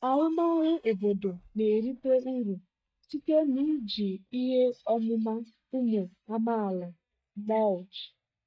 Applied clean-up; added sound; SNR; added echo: neural mask model DeepFilterNet 3.